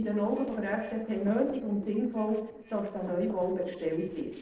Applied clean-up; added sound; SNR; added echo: neural separator model SepFormer DNS4.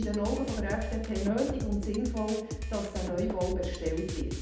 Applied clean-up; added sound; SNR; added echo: none; Drum kit; 4 dB; reverberation time 0.8 s.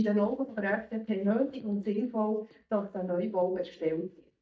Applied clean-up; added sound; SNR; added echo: neural mask model DeepFilterNet 3.